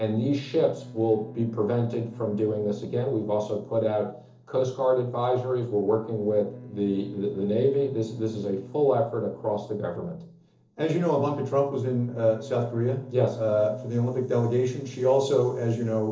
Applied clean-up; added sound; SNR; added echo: neural separator model SepFormer DNS4.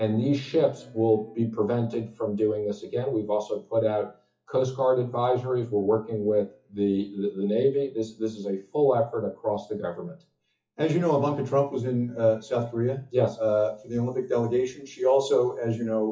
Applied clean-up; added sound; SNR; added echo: classical method WPE with log-MMSE.